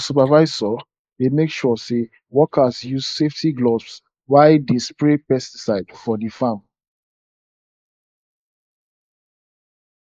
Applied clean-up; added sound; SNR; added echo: neural mask model Resemble Enhance denoiser.